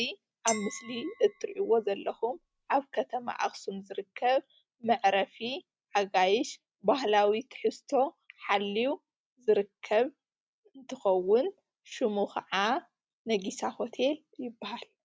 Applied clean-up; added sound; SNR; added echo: none; Chink, clink; 12 dB; none.